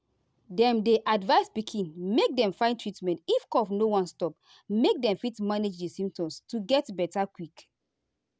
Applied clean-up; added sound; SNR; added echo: none; none; none; none.